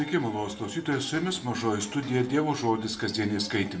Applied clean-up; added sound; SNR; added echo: none; Electric guitar; 19 dB; reverberation time 0.4 s.